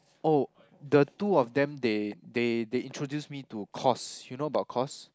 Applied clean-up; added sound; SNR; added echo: none; none; none; none.